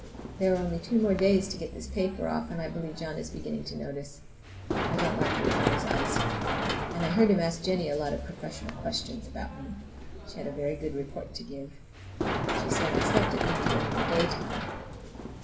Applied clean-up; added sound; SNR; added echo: none; Run; 1 dB; reverberation time 1.1 s.